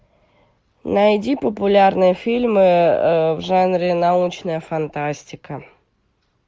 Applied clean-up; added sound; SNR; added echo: none; none; none; none.